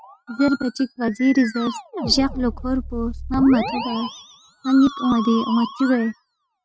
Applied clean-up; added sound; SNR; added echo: neural mask model RNNoise.